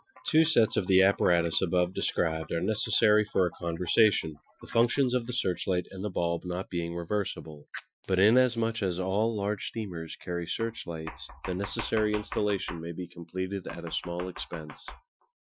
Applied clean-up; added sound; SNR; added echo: classical method Wiener filter.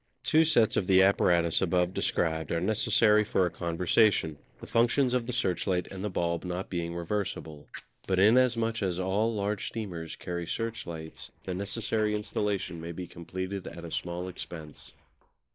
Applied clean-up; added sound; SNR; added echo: neural separator model SepFormer DNS4.